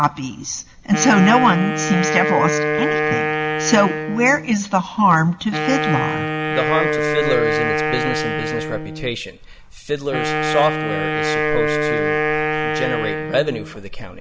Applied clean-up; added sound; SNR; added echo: none; Wind instrument, woodwind instrument; 1 dB; none.